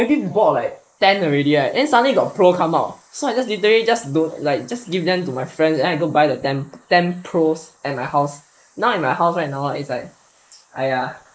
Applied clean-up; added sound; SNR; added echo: neural mask model Resemble Enhance denoiser.